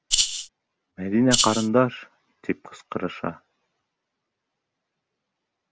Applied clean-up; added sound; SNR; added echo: none; Rattle (instrument); -5 dB; none.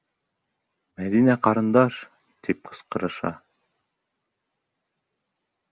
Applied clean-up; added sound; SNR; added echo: none; none; none; none.